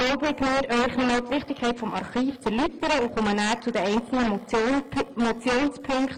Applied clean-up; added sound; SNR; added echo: neural mask model Resemble Enhance denoiser.